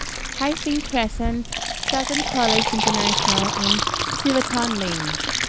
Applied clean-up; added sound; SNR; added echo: none; Fill (with liquid); -1 dB; none.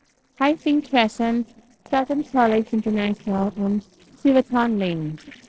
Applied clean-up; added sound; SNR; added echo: neural separator model SepFormer DNS4.